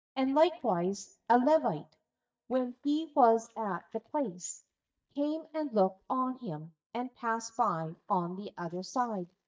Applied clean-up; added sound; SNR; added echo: neural mask model DeepFilterNet 3.